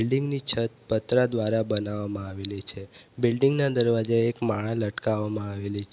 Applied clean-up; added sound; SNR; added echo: none; none; none; none.